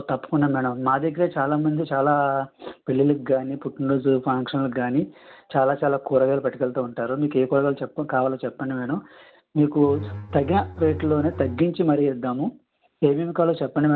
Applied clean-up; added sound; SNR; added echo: none; Bowed string instrument; 9 dB; none.